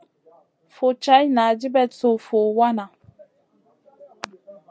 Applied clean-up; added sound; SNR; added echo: none; none; none; none.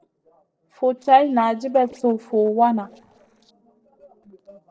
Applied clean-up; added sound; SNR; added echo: neural separator model SepFormer DNS4.